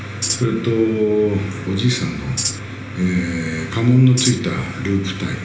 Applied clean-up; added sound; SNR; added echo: none; Tambourine; 6 dB; reverberation time 1.0 s.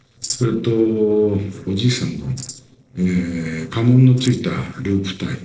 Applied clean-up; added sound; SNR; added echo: neural separator model SepFormer DNS4.